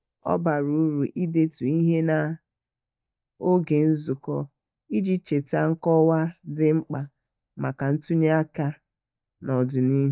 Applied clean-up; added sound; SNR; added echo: neural mask model DeepFilterNet 3.